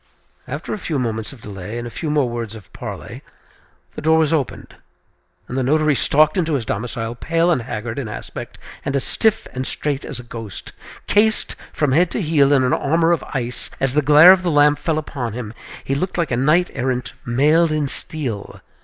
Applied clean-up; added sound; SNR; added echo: none; none; none; none.